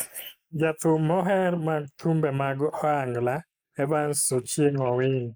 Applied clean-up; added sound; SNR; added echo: neural mask model Resemble Enhance denoiser.